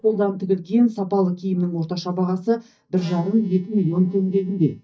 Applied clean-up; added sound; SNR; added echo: neural mask model DeepFilterNet 3.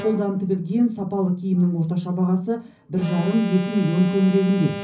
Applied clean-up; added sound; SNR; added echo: none; Alarm; 14 dB; reverberation time 0.5 s.